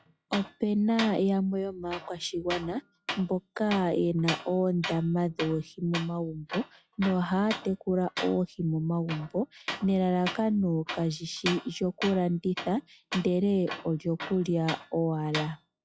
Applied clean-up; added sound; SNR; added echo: classical method log-MMSE.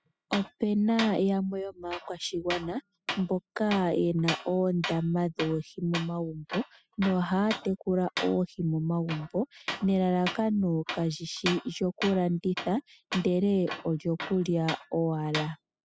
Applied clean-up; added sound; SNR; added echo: classical method spectral subtraction.